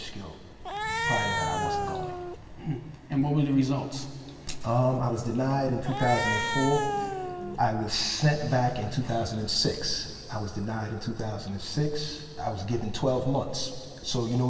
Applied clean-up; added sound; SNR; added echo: none; Cat; 3 dB; reverberation time 2.6 s.